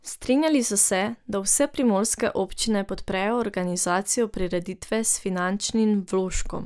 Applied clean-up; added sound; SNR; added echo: none; none; none; none.